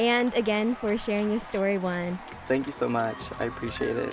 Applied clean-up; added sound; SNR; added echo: none; Applause / Cheering; 15 dB; none.